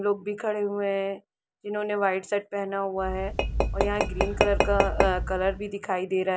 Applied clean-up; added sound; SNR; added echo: none; Tap / Glass; -1 dB; none.